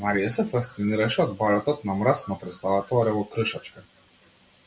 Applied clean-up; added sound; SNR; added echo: none; none; none; none.